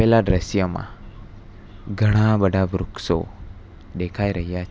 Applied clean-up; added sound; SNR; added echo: none; none; none; none.